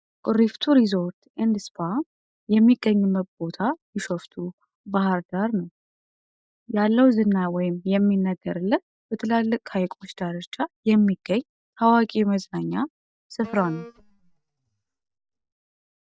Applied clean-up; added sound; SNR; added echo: neural mask model DeepFilterNet 3.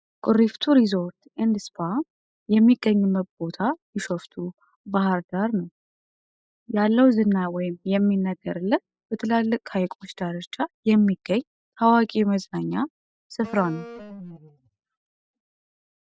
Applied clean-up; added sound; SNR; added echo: classical method spectral subtraction.